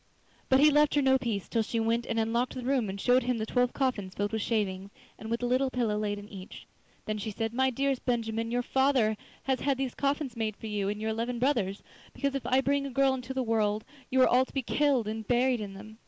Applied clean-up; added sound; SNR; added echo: none; none; none; none.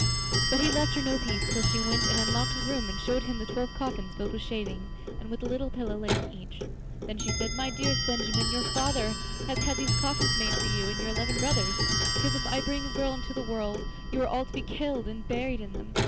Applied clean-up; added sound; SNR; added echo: none; Clock; -3 dB; none.